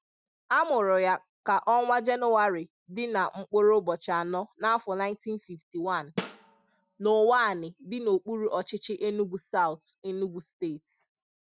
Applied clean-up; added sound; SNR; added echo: classical method Wiener filter.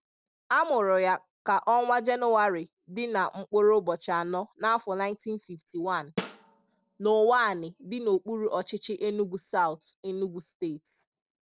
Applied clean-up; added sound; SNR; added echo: neural separator model SepFormer DNS4.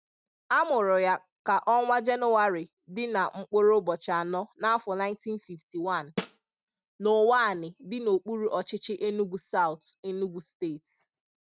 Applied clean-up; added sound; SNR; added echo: neural mask model RNNoise.